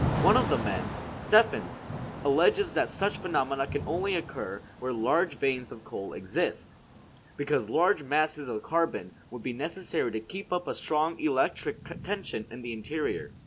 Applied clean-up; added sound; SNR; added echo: none; Thunder / Rain; 9 dB; none.